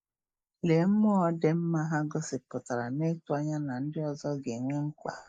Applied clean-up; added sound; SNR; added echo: neural mask model Resemble Enhance denoiser.